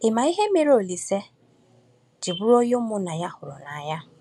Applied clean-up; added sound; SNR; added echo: none; none; none; none.